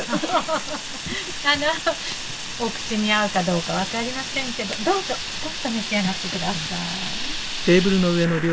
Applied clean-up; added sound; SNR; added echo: none; Fire; 7 dB; none.